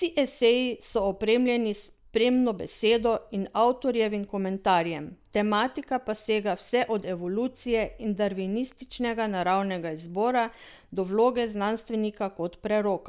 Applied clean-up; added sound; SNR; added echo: none; none; none; none.